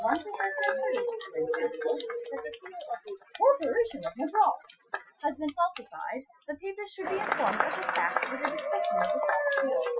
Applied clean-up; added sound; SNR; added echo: classical method Wiener filter.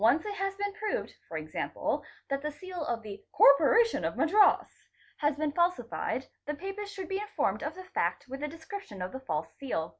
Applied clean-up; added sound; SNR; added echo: none; none; none; none.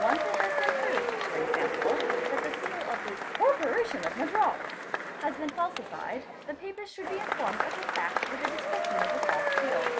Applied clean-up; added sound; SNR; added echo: none; Applause / Crowd / Cheering; -2 dB; none.